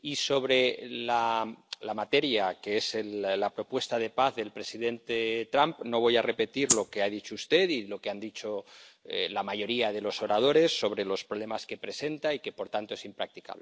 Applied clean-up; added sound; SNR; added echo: none; Rattle (instrument); -1 dB; none.